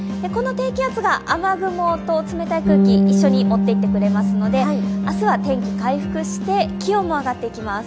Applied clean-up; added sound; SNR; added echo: none; Bass guitar; -2 dB; none.